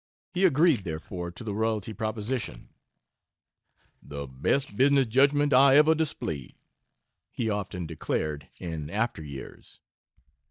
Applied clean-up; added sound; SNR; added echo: neural mask model DeepFilterNet 3.